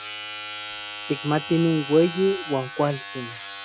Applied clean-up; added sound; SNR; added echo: none; Domestic sounds, home sounds; 11 dB; none.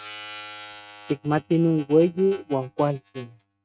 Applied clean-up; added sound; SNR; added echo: neural mask model RNNoise.